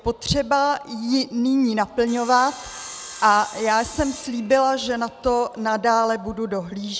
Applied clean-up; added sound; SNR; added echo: none; Sawing; 18 dB; none.